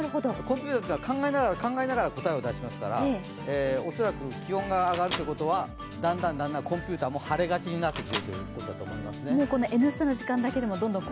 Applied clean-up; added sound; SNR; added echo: none; Microwave oven; 14 dB; none.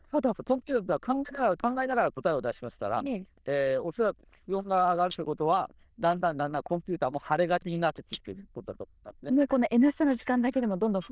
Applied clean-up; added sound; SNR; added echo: neural diffusion model UNIVERSE++.